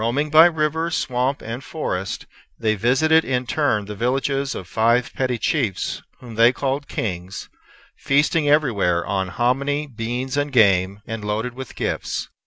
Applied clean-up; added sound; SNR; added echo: none; none; none; none.